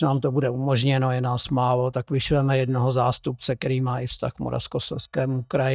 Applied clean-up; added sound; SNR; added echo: neural mask model DeepFilterNet 3.